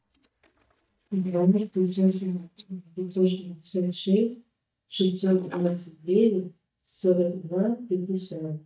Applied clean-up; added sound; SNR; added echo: neural mask model DeepFilterNet 3.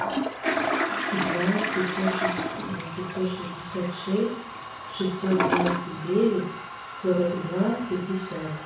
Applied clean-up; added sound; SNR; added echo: none; Toilet flush; 2 dB; reverberation time 0.6 s.